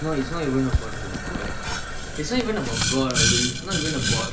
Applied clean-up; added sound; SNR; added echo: none; Boiling; 0 dB; none.